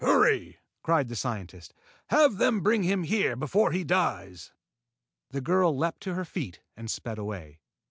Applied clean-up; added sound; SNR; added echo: none; none; none; none.